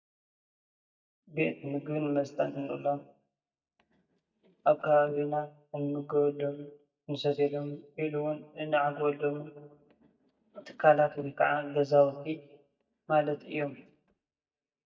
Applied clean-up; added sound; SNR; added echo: neural mask model DeepFilterNet 3.